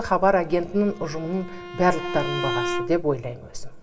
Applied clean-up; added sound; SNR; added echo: none; Bowed string instrument; 8 dB; reverberation time 1.2 s.